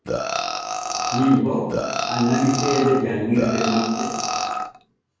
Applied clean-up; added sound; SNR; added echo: none; Burping, eructation; 3 dB; reverberation time 1.3 s.